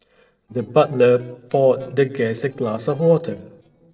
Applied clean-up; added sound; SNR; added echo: neural separator model SepFormer DNS4.